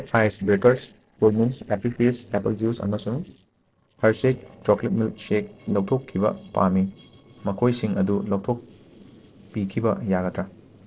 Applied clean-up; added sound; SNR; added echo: neural separator model SepFormer DNS4.